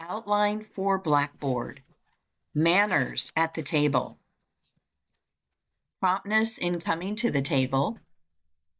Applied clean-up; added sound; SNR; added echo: neural mask model DeepFilterNet 3.